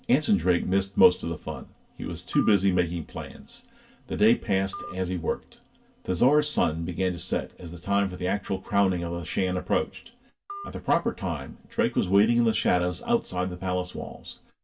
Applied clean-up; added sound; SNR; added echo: none; Telephone; 18 dB; reverberation time 0.1 s.